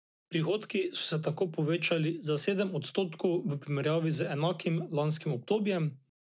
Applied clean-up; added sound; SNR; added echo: none; none; none; none.